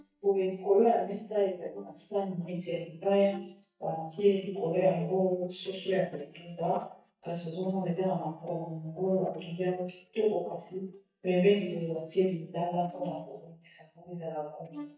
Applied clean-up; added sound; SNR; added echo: neural mask model DeepFilterNet 3.